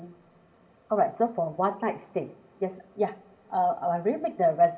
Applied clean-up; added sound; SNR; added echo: none; none; none; reverberation time 1.6 s.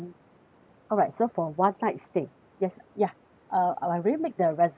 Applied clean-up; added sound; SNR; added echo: none; none; none; none.